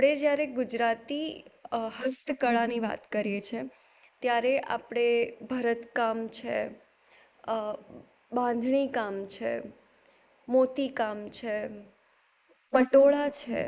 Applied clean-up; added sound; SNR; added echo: neural mask model Resemble Enhance denoiser.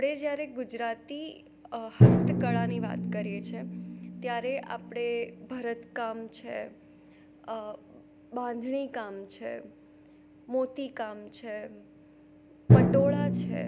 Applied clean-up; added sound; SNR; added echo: none; Drum; -5 dB; none.